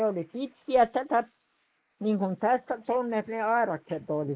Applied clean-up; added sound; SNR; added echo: neural mask model Resemble Enhance denoiser.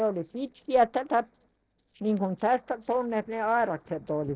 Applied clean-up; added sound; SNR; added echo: neural separator model SepFormer DNS4.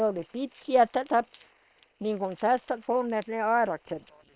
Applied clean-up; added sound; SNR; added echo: neural separator model SepFormer WHAM!.